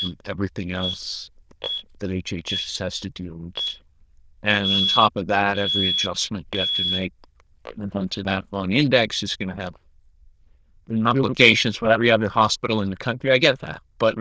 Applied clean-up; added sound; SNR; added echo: neural diffusion model UNIVERSE++.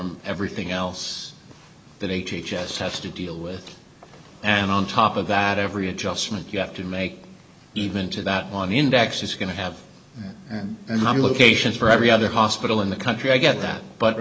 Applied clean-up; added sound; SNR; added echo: none; none; none; none.